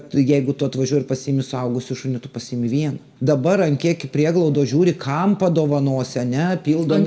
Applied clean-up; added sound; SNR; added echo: none; none; none; reverberation time 1.2 s.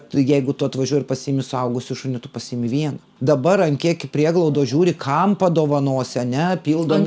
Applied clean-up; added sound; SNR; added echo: none; none; none; none.